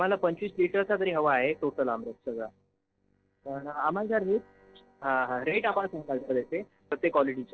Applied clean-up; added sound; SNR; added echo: neural separator model SepFormer DNS4.